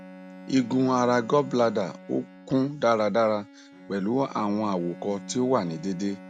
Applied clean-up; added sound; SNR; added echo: none; Bowed string instrument + Bowed string instrument; 18 dB; none.